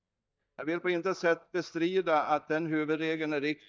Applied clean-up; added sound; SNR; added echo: neural mask model DeepFilterNet 3.